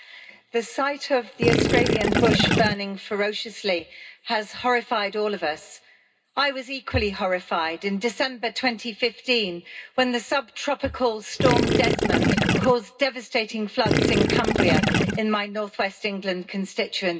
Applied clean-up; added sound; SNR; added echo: none; Gurgling / Liquid; -4 dB; reverberation time 0.2 s.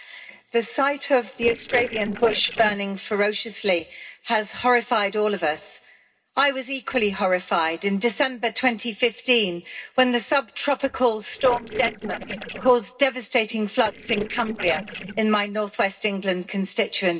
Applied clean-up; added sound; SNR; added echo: neural separator model SepFormer DNS4.